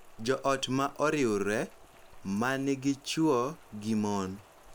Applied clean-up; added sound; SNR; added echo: none; Rain; 19 dB; none.